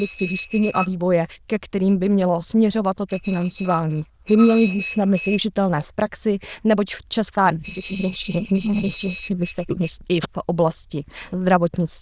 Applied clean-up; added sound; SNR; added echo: neural diffusion model UNIVERSE++.